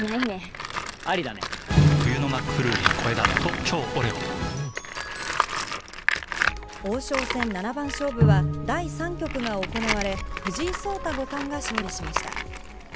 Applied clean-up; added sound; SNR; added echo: none; Tools + Bowed string instrument; -1 dB; none.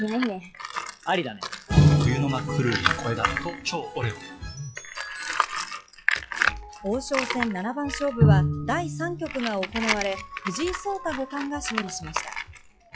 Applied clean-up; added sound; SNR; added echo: classical method log-MMSE.